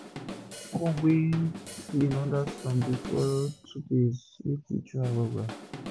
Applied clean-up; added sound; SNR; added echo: none; Drum kit; 13 dB; none.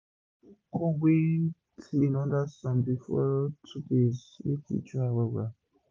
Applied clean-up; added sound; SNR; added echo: none; none; none; none.